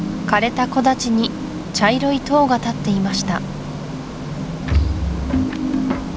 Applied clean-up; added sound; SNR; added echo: none; Ocean; 12 dB; none.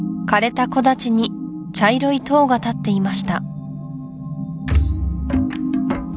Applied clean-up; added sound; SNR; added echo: none; none; none; none.